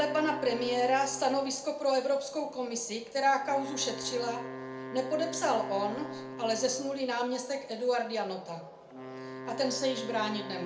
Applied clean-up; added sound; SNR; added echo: none; Wind instrument, woodwind instrument; 12 dB; reverberation time 0.4 s.